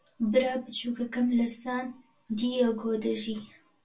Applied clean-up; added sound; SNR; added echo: none; none; none; reverberation time 0.1 s.